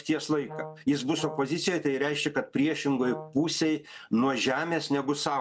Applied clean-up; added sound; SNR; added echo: none; Brass instrument; 14 dB; none.